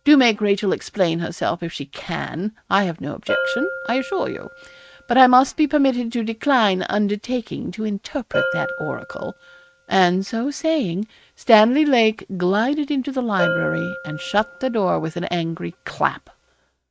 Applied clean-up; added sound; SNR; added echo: neural mask model RNNoise.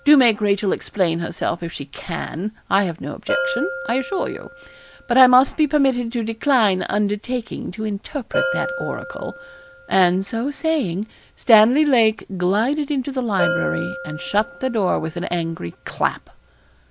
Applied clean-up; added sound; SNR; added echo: none; Bell; 11 dB; none.